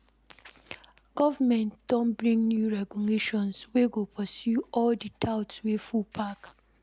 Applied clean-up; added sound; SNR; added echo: none; none; none; none.